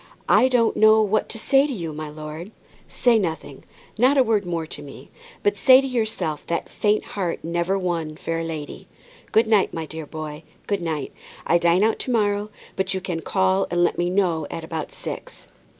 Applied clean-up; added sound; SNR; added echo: none; none; none; none.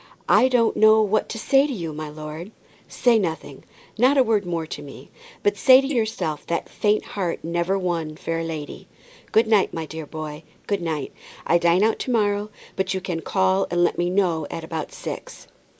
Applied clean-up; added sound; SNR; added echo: neural mask model Resemble Enhance denoiser.